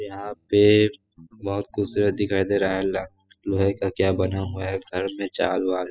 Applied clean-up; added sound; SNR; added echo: classical method spectral subtraction.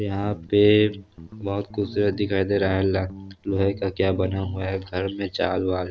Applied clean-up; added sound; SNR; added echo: none; Guitar; 17 dB; none.